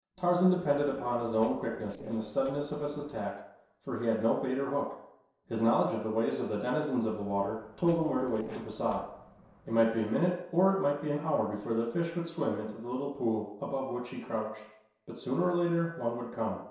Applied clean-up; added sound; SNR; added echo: neural separator model SepFormer DNS4.